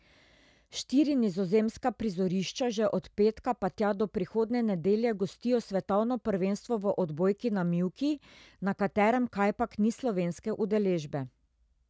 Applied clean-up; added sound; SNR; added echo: none; none; none; none.